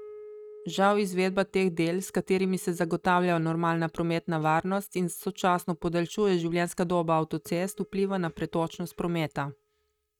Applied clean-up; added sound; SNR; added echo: neural mask model RNNoise.